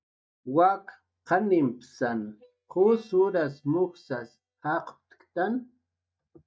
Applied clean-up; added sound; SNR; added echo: neural mask model DeepFilterNet 3.